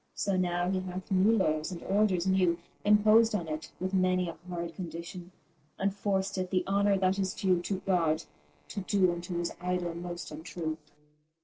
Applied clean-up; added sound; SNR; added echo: neural separator model SepFormer DNS4.